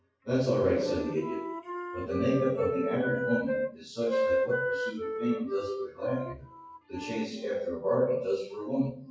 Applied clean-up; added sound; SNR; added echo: classical method WPE with log-MMSE.